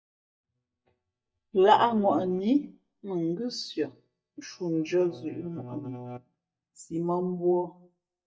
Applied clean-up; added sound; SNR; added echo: neural mask model DeepFilterNet 3.